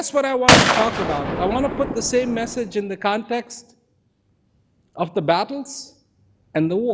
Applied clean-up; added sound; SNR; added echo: none; Gunshot, gunfire; -3 dB; none.